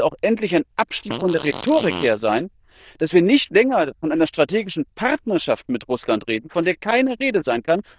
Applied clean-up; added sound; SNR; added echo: neural diffusion model UNIVERSE++.